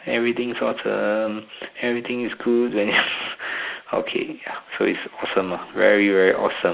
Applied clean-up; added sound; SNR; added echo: neural mask model Resemble Enhance denoiser.